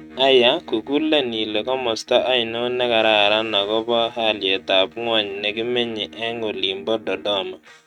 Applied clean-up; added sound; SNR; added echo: neural mask model RNNoise.